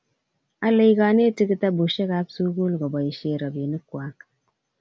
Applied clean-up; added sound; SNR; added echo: none; none; none; none.